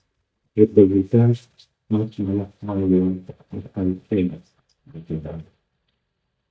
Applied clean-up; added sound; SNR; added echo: neural mask model DeepFilterNet 3.